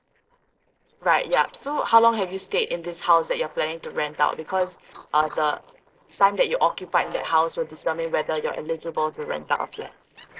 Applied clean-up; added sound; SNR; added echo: neural separator model SepFormer DNS4.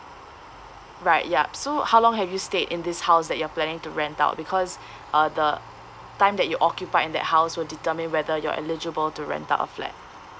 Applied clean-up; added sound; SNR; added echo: none; none; none; none.